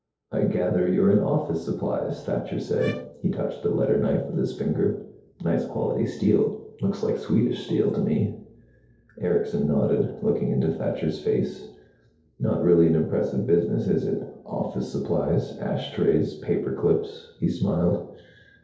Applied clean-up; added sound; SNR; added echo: neural separator model SepFormer DNS4.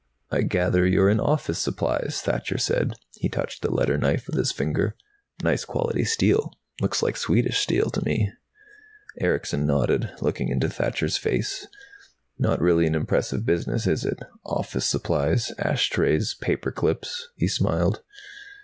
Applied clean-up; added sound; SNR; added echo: none; none; none; none.